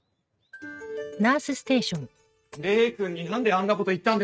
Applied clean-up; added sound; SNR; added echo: neural mask model RNNoise.